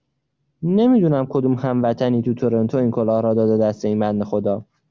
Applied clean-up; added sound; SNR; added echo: none; none; none; none.